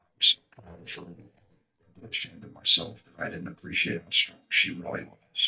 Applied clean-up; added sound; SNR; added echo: neural mask model DeepFilterNet 3.